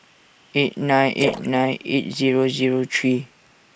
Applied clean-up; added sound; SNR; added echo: neural mask model Resemble Enhance denoiser.